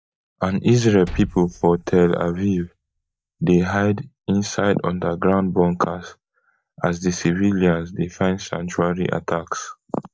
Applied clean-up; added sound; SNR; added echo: neural mask model DeepFilterNet 3.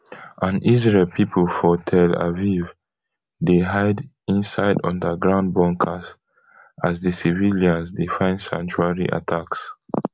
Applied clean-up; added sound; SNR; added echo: none; none; none; none.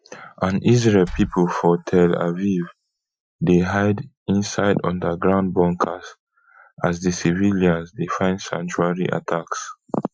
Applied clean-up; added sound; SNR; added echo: classical method Wiener filter.